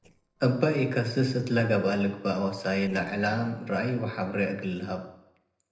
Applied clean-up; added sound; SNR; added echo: neural separator model SepFormer DNS4.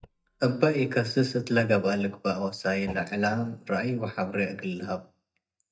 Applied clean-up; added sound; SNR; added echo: neural mask model DeepFilterNet 3.